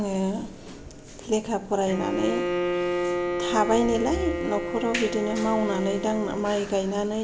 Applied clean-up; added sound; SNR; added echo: none; Bowed string instrument; 5 dB; none.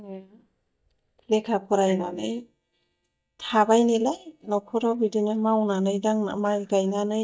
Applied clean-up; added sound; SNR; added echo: neural mask model DeepFilterNet 3.